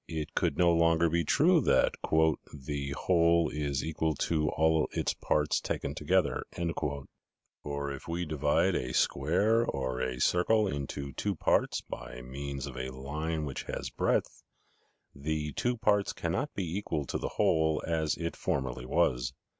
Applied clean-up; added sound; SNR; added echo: none; none; none; none.